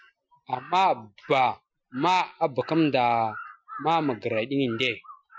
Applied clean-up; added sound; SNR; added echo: classical method Wiener filter.